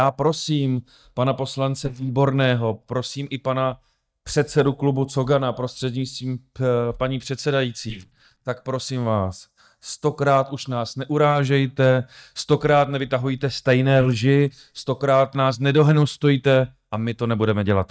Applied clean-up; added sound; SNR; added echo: neural mask model DeepFilterNet 3.